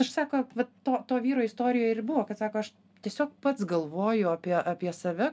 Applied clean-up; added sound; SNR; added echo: none; none; none; none.